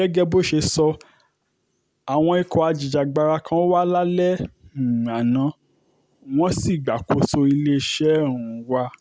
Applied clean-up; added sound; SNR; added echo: none; none; none; none.